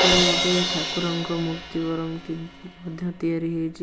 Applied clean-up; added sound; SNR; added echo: none; Crash cymbal; 0 dB; none.